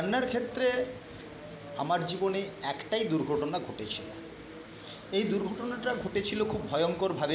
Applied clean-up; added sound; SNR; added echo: none; none; none; none.